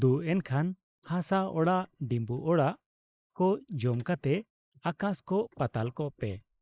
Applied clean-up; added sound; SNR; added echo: neural mask model Resemble Enhance denoiser.